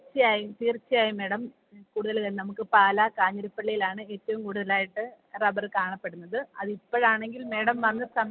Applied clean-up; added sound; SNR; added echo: none; none; none; none.